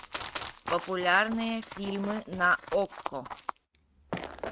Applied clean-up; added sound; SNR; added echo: neural mask model RNNoise.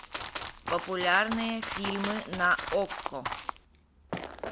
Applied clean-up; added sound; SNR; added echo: none; Run; 5 dB; none.